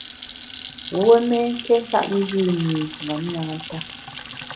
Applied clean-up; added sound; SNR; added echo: none; Sink (filling or washing) / Water tap, faucet / Splash, splatter; 8 dB; none.